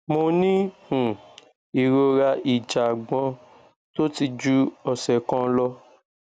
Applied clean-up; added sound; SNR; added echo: none; none; none; none.